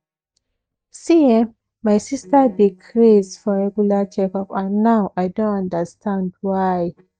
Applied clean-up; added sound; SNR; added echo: neural mask model DeepFilterNet 3.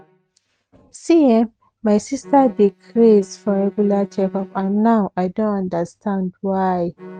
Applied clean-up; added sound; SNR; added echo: neural mask model RNNoise.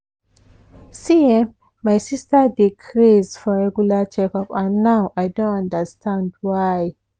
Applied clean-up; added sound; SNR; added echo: none; none; none; none.